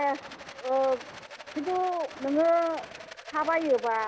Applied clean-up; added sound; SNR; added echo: none; Rattle; 15 dB; none.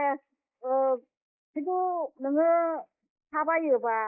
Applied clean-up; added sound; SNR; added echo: neural mask model Resemble Enhance denoiser.